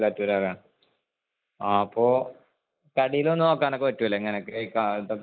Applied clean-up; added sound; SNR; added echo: neural mask model Resemble Enhance denoiser.